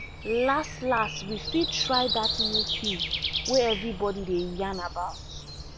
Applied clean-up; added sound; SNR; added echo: none; Breathing; 3 dB; none.